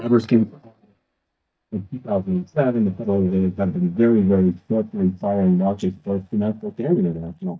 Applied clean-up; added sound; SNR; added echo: neural mask model DeepFilterNet 3.